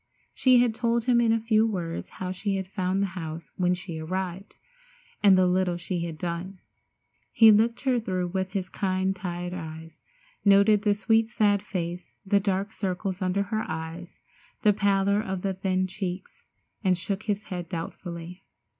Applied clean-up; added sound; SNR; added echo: none; none; none; none.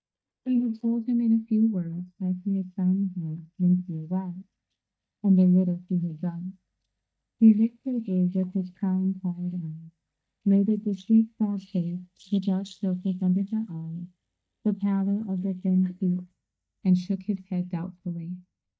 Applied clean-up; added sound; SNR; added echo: neural mask model DeepFilterNet 3.